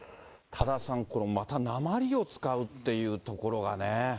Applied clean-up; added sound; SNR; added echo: neural mask model Resemble Enhance denoiser.